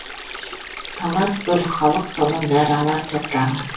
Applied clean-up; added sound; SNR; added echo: none; Stream; 11 dB; reverberation time 0.3 s.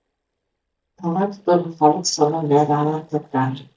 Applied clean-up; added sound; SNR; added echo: neural mask model DeepFilterNet 3.